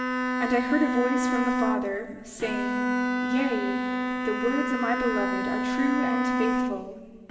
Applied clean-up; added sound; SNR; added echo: none; Bowed string instrument; -2 dB; reverberation time 2.7 s.